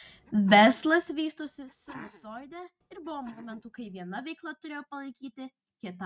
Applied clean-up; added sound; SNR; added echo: neural mask model RNNoise.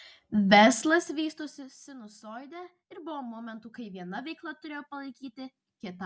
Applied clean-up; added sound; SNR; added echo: none; none; none; none.